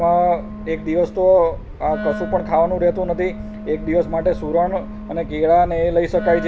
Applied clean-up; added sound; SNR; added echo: none; Wind instrument, woodwind instrument; 13 dB; none.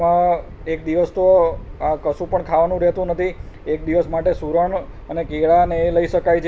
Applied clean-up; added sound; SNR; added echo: none; none; none; none.